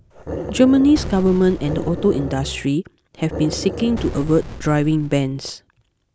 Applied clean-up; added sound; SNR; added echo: none; Boom + Growling; 10 dB; none.